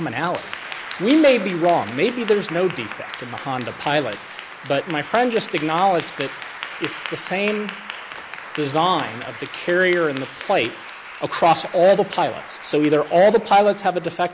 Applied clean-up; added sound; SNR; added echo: none; Applause / Clapping; 14 dB; none.